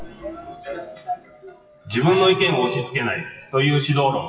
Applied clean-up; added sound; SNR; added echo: classical method WPE with log-MMSE.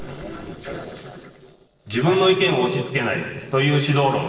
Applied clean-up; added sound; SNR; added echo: neural separator model SepFormer DNS4.